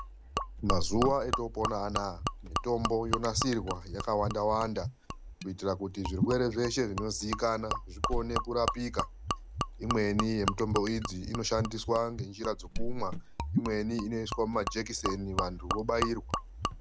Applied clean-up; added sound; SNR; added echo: none; Cricket + Gurgling / Liquid; 3 dB; none.